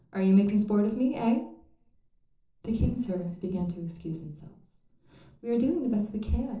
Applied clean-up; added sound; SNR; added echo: neural separator model SepFormer DNS4.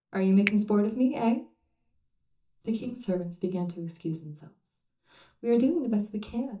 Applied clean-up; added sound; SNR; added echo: neural mask model DeepFilterNet 3.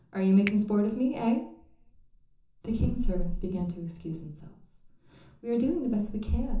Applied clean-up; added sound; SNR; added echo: none; Finger snapping; 18 dB; reverberation time 0.6 s.